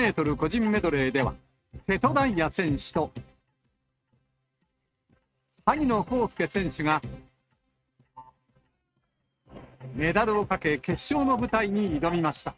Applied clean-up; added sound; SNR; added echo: neural mask model RNNoise.